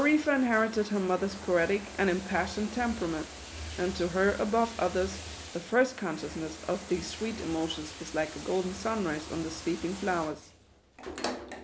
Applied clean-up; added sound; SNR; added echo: none; Bathtub (filling or washing); 12 dB; none.